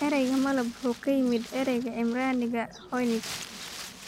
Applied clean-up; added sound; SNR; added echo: none; Wind; 15 dB; none.